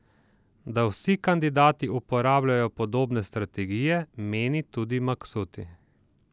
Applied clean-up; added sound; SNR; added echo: none; none; none; none.